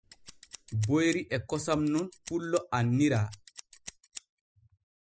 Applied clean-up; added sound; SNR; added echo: classical method spectral subtraction.